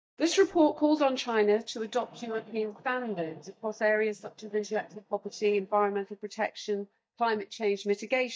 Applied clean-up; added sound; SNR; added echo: neural mask model DeepFilterNet 3.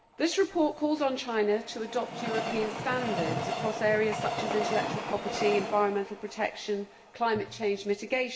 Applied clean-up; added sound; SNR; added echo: none; Train; 6 dB; reverberation time 1.9 s.